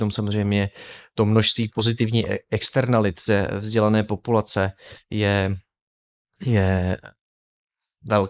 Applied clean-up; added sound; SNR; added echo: neural mask model Resemble Enhance denoiser.